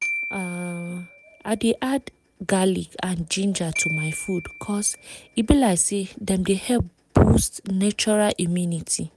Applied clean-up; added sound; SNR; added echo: none; Glockenspiel; 13 dB; none.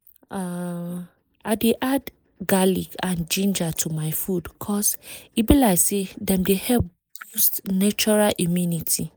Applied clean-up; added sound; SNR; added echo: neural mask model Resemble Enhance denoiser.